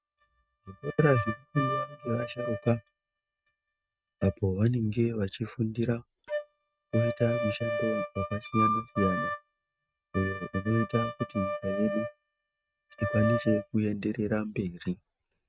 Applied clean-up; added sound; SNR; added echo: neural mask model RNNoise.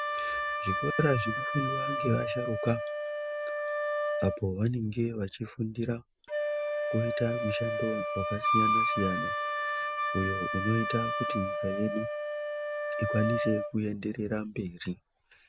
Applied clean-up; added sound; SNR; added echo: none; Wind instrument, woodwind instrument; 0 dB; none.